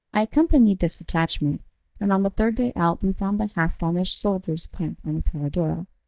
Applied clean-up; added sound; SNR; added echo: neural mask model DeepFilterNet 3.